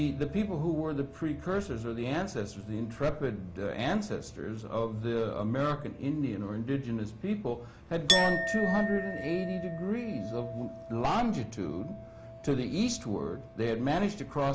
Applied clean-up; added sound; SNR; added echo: none; Chink, clink; 8 dB; none.